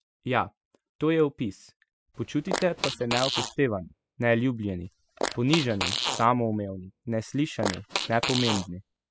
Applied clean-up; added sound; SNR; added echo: classical method spectral subtraction.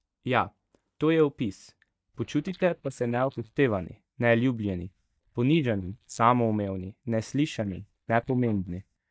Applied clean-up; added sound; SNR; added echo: neural mask model DeepFilterNet 3.